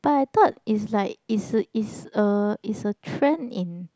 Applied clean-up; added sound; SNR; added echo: none; none; none; none.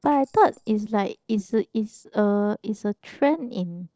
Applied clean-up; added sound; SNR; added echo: neural separator model SepFormer DNS4.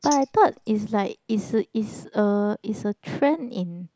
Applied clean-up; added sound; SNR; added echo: neural mask model Resemble Enhance denoiser.